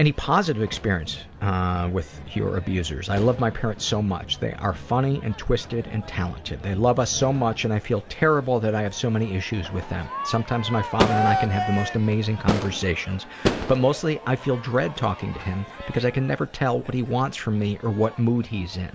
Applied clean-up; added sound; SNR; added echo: none; Crowd / Fireworks; 9 dB; none.